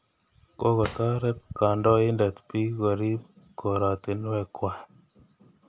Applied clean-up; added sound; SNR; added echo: none; Drawer open or close; 14 dB; none.